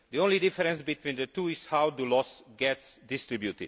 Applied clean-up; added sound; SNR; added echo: none; none; none; none.